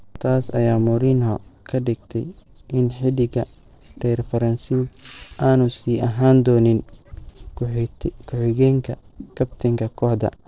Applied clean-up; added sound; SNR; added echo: neural separator model SepFormer DNS4.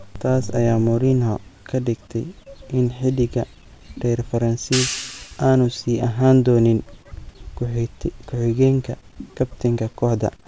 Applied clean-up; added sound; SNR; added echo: none; Hi-hat; 10 dB; none.